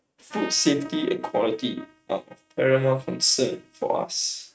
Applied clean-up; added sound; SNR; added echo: neural mask model RNNoise.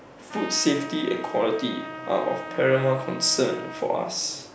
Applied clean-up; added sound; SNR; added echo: none; Trumpet; 12 dB; none.